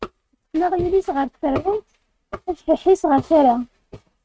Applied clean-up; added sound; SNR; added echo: neural mask model RNNoise.